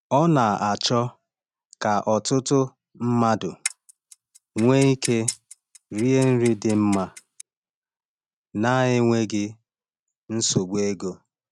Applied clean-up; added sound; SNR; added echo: neural mask model RNNoise.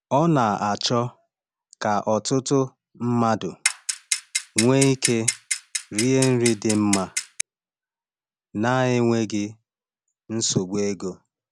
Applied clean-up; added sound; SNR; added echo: none; Clock; 4 dB; none.